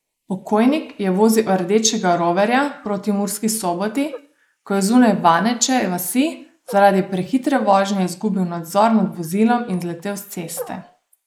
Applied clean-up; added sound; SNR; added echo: neural mask model Resemble Enhance denoiser.